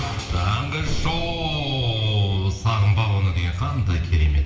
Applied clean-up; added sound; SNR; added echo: none; Drum; 10 dB; reverberation time 1.3 s.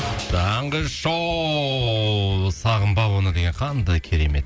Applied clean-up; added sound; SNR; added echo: none; none; none; none.